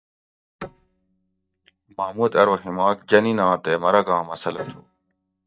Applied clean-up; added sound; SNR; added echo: neural mask model DeepFilterNet 3.